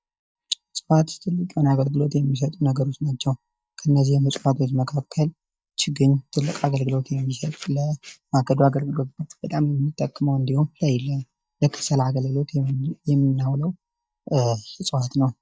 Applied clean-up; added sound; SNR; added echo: neural mask model DeepFilterNet 3.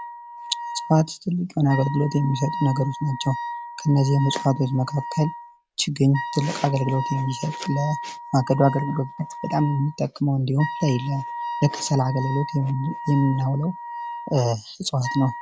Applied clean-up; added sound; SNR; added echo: none; Wind instrument, woodwind instrument; 10 dB; none.